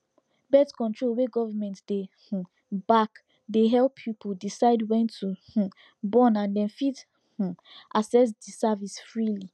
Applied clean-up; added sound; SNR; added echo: none; none; none; none.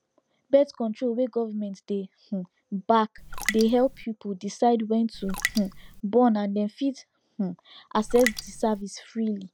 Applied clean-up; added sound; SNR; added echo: none; Raindrop; 7 dB; none.